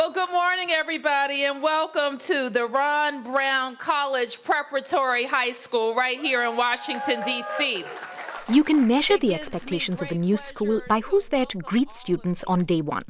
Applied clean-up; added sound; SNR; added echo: none; none; none; none.